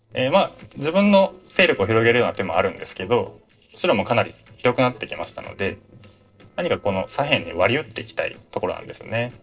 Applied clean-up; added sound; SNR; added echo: neural separator model SepFormer DNS4.